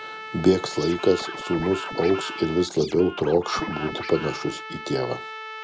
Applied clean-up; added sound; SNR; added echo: none; Scratching (performance technique) + Trumpet; 10 dB; none.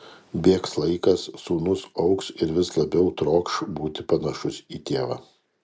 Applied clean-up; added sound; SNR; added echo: none; none; none; none.